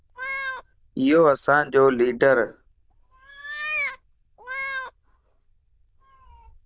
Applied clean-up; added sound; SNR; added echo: neural diffusion model UNIVERSE++.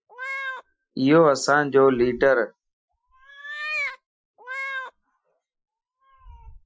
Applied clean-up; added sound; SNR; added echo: classical method Wiener filter.